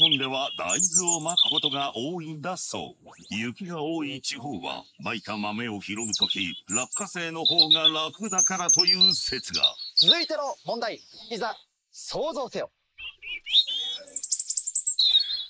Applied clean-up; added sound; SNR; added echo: neural mask model Resemble Enhance denoiser.